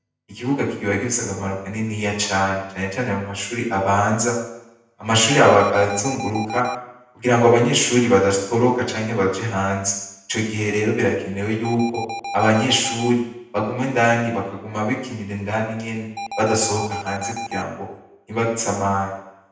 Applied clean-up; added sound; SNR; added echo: none; Alarm; 9 dB; reverberation time 0.9 s.